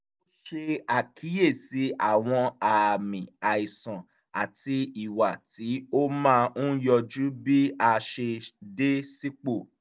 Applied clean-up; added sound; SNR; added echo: none; none; none; none.